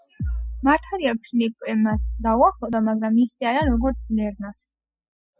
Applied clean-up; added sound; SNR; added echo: classical method spectral subtraction.